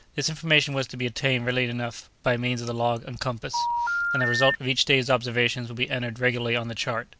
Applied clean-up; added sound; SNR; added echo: none; Telephone; 1 dB; none.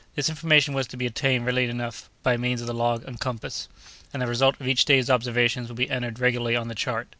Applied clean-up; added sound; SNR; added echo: none; none; none; none.